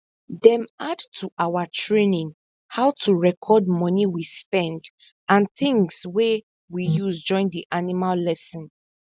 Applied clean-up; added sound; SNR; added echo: none; none; none; none.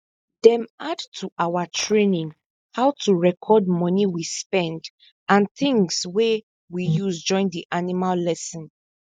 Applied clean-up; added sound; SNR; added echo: neural mask model DeepFilterNet 3.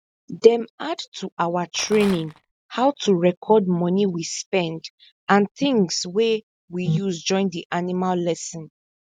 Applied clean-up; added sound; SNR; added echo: none; Rattle; 15 dB; none.